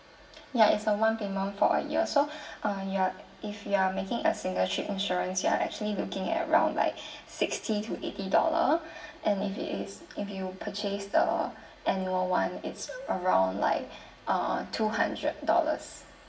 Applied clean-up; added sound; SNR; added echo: none; none; none; reverberation time 0.6 s.